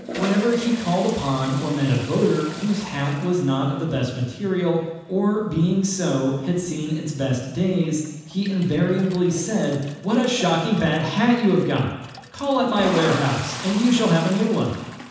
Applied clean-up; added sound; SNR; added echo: none; Toilet flush; 14 dB; reverberation time 1.1 s.